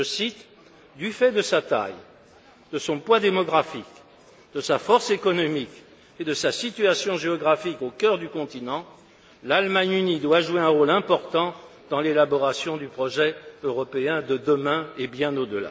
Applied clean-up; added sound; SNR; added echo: none; none; none; none.